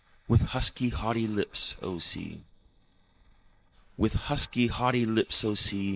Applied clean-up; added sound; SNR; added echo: neural mask model Resemble Enhance denoiser.